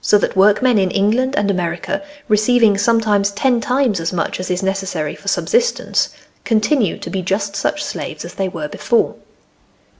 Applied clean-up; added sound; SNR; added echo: none; none; none; none.